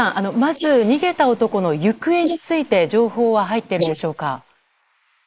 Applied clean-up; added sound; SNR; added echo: neural mask model Resemble Enhance denoiser.